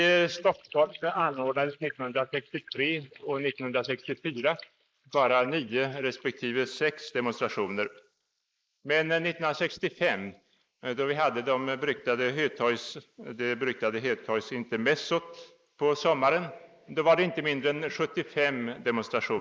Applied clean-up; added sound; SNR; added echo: neural mask model Resemble Enhance denoiser.